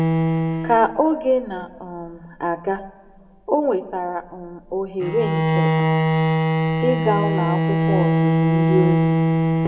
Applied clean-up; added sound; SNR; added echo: none; Bowed string instrument; -3 dB; reverberation time 1.0 s.